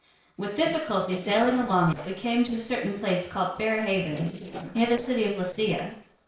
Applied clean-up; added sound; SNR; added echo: neural separator model SepFormer DNS4.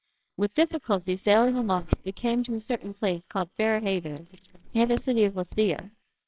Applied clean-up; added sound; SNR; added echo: neural separator model SepFormer WHAMR!.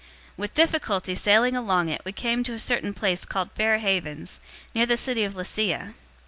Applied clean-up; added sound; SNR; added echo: none; none; none; none.